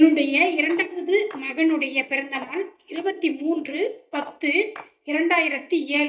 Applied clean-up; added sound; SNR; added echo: neural mask model DeepFilterNet 3.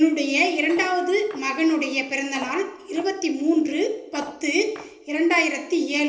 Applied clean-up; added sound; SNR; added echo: neural separator model SepFormer DNS4.